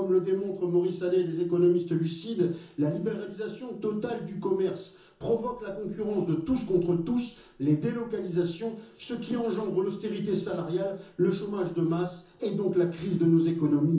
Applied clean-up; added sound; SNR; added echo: none; none; none; reverberation time 0.7 s.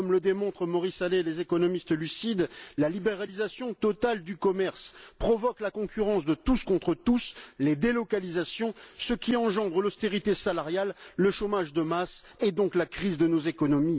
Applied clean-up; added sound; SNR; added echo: none; none; none; none.